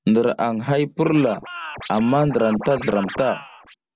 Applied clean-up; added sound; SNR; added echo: none; Scratching (performance technique); 13 dB; none.